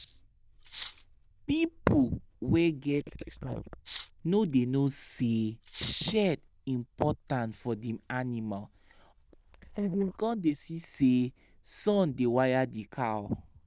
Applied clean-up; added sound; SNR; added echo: neural diffusion model UNIVERSE++.